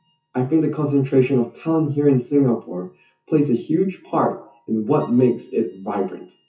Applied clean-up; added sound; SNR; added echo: classical method WPE with log-MMSE.